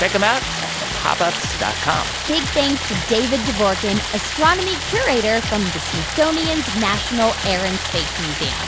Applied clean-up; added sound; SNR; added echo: none; Stream; 4 dB; none.